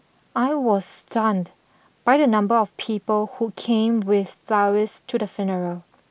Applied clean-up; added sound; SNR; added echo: none; none; none; none.